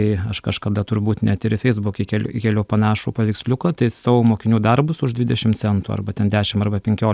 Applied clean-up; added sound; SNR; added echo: none; none; none; none.